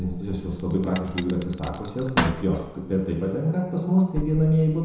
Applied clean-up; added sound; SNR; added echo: none; Bell; -2 dB; reverberation time 1.0 s.